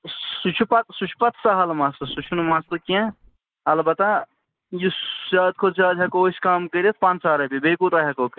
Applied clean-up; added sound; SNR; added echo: neural mask model Resemble Enhance denoiser.